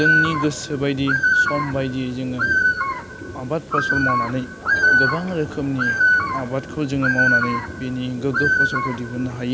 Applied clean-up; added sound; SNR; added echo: none; Bird; -4 dB; none.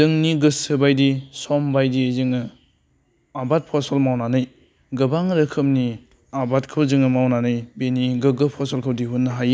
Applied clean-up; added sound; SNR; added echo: none; none; none; none.